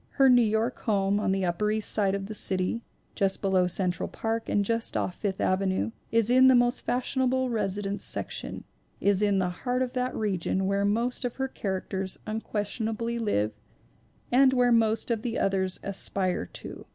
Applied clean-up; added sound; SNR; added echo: none; none; none; none.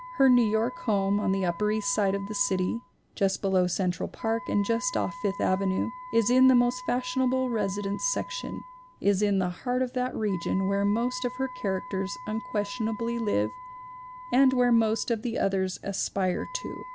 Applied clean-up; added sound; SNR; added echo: none; Wind instrument, woodwind instrument; 16 dB; none.